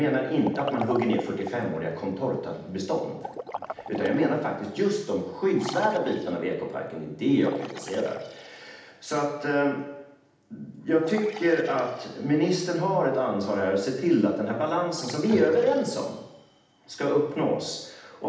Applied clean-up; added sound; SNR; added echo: none; Liquid; 16 dB; reverberation time 0.8 s.